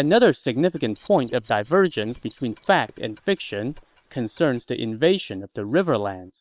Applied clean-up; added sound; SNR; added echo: neural separator model SepFormer WHAM!.